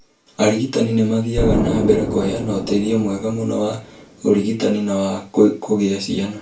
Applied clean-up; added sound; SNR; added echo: none; Explosion; 8 dB; reverberation time 0.2 s.